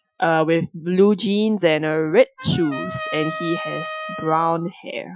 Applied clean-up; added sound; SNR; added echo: classical method Wiener filter.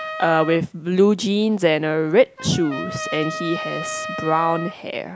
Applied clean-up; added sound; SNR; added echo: none; Trumpet; 11 dB; none.